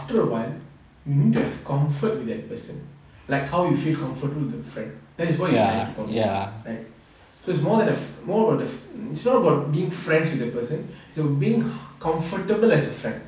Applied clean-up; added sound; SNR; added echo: none; none; none; none.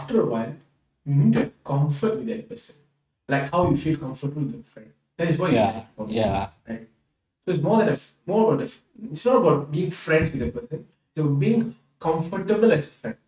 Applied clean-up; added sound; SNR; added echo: neural mask model RNNoise.